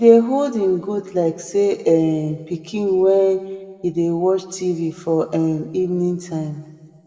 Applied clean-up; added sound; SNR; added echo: none; none; none; reverberation time 1.5 s.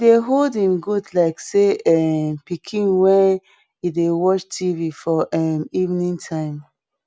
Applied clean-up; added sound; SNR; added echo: none; none; none; none.